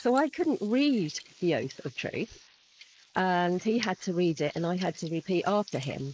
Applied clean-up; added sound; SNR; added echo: neural mask model Resemble Enhance denoiser.